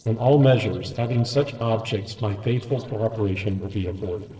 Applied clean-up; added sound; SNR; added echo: neural separator model SepFormer DNS4.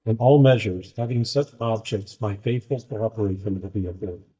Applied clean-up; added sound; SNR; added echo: neural mask model DeepFilterNet 3.